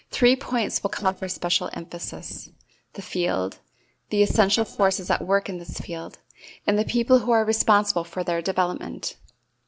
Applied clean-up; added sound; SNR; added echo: neural separator model SepFormer DNS4.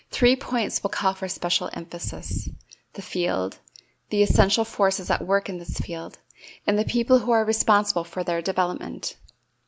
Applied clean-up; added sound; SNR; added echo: none; none; none; none.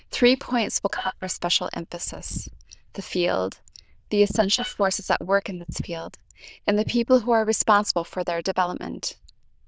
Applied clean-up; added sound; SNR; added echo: neural diffusion model UNIVERSE++.